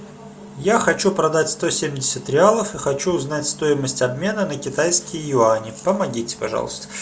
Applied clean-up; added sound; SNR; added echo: none; none; none; none.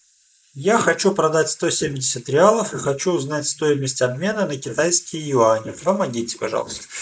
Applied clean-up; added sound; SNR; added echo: neural mask model Resemble Enhance denoiser.